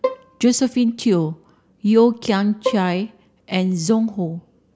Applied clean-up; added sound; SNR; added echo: none; Bowed string instrument; 11 dB; none.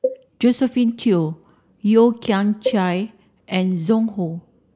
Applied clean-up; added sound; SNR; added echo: neural mask model Resemble Enhance denoiser.